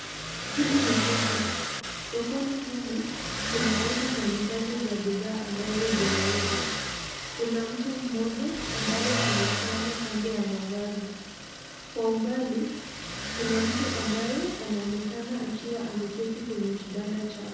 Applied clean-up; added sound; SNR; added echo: none; Motor vehicle (road); 2 dB; reverberation time 1.1 s.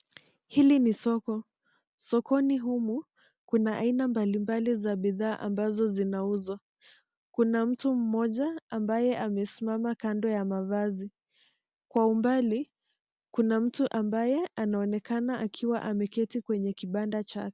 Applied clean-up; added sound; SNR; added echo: none; none; none; none.